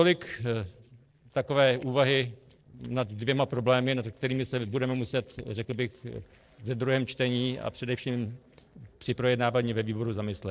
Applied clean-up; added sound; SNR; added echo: neural separator model SepFormer DNS4.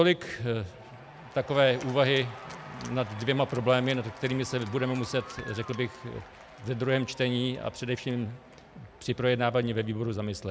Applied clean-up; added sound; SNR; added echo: none; Applause / Cheering; 18 dB; none.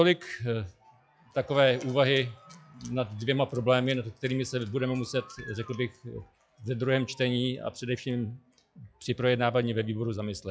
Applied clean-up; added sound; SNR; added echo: classical method log-MMSE.